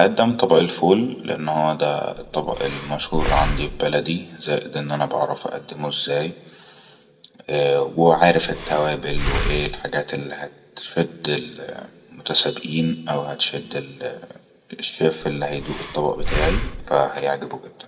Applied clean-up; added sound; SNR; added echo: none; Breathing; 4 dB; reverberation time 1.3 s.